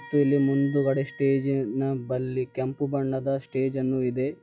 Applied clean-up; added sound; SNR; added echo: classical method log-MMSE.